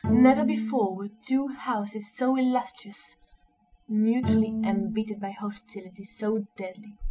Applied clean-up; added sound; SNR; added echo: none; Bowed string instrument; 4 dB; none.